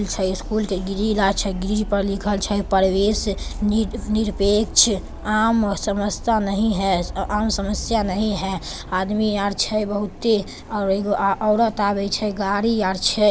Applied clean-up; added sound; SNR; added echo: none; none; none; none.